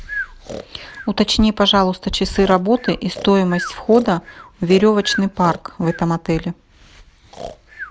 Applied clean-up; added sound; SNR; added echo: none; Breathing; 15 dB; none.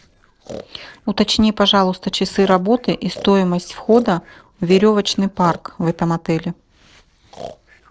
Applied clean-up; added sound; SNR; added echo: neural separator model SepFormer DNS4.